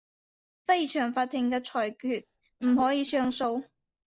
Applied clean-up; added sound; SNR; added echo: neural separator model SepFormer DNS4.